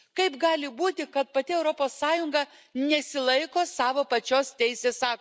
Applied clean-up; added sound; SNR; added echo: none; none; none; none.